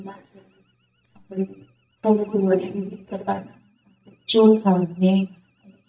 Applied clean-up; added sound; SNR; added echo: neural mask model DeepFilterNet 3.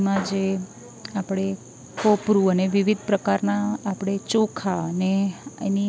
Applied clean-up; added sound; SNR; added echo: none; none; none; none.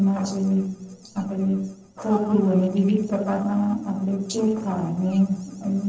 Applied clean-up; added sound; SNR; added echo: neural separator model SepFormer DNS4.